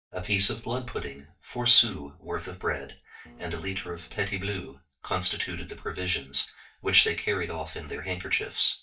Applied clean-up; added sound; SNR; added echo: neural mask model DeepFilterNet 3.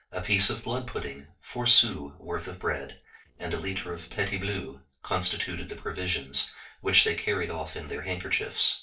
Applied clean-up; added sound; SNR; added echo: neural separator model SepFormer DNS4.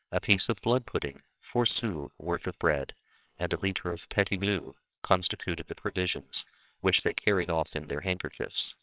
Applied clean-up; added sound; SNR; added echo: neural separator model SepFormer WHAMR!.